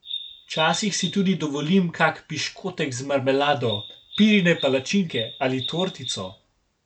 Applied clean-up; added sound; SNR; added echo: none; Bird vocalization, bird call, bird song; 11 dB; none.